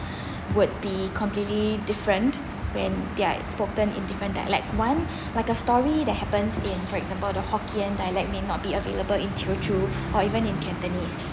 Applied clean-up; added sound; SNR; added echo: none; none; none; none.